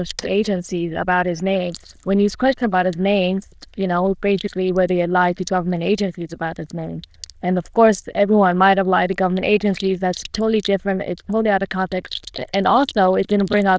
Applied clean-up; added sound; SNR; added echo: neural diffusion model UNIVERSE++.